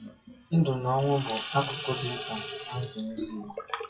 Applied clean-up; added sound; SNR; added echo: classical method WPE with log-MMSE.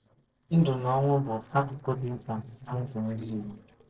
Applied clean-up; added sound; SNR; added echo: neural separator model SepFormer DNS4.